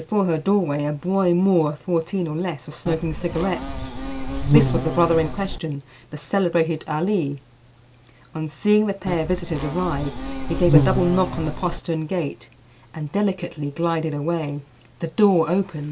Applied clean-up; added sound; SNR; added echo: none; Insect; 1 dB; none.